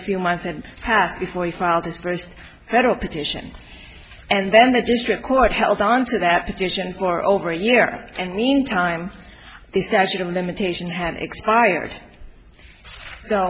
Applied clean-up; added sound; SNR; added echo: none; none; none; none.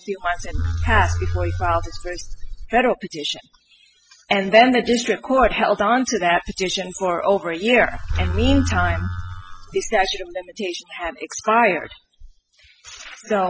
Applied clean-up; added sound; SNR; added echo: classical method spectral subtraction.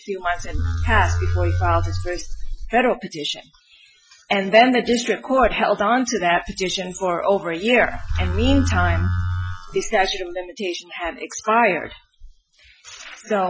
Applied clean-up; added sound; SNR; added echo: classical method Wiener filter.